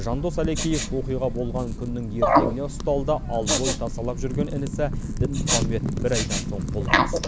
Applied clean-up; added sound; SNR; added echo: none; Wind / Fire + Respiratory sounds; -3 dB; none.